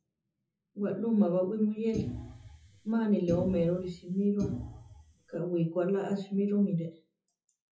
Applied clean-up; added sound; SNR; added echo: classical method WPE with log-MMSE.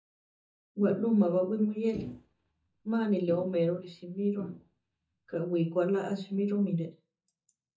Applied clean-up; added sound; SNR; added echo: neural mask model DeepFilterNet 3.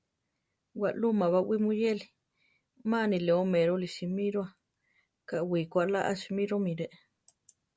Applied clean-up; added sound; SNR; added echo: none; none; none; none.